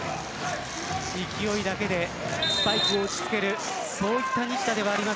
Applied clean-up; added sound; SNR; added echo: none; Tearing; 15 dB; none.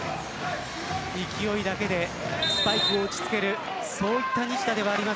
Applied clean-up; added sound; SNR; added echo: none; none; none; none.